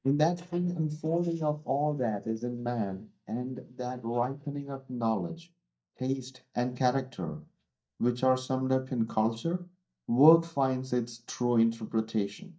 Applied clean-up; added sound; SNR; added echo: neural mask model DeepFilterNet 3.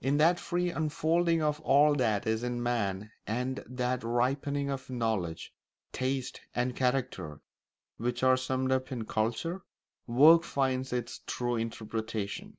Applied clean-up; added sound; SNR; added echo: none; none; none; none.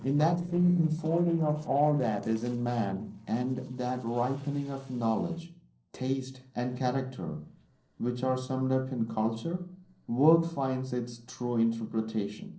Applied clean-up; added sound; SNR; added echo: neural separator model SepFormer DNS4.